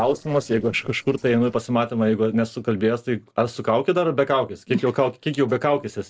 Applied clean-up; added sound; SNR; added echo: neural separator model SepFormer DNS4.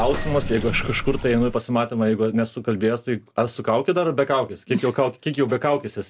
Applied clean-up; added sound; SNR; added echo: none; Sink (filling or washing) / Water + Gunshot, gunfire; 11 dB; none.